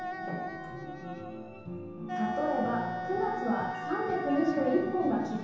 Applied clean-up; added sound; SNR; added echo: none; Wind instrument, woodwind instrument; 7 dB; reverberation time 0.9 s.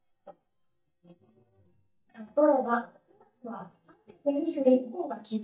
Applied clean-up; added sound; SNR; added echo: neural mask model DeepFilterNet 3.